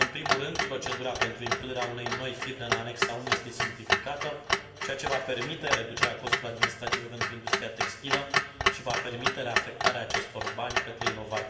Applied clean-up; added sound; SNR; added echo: none; Clock; -5 dB; reverberation time 2.4 s.